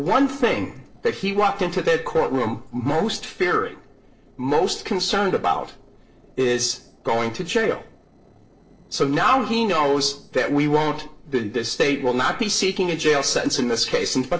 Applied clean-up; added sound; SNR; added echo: neural separator model SepFormer DNS4.